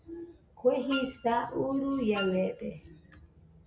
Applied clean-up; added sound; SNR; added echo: none; Wind instrument, woodwind instrument; 9 dB; none.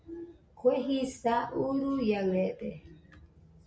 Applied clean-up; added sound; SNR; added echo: none; none; none; none.